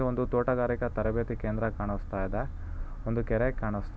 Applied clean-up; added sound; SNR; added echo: none; none; none; none.